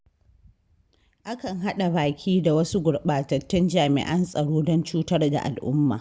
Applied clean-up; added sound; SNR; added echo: none; none; none; none.